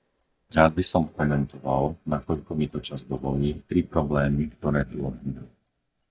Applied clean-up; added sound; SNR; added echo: neural mask model DeepFilterNet 3.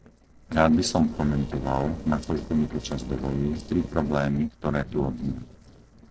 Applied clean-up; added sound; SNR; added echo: neural separator model SepFormer DNS4.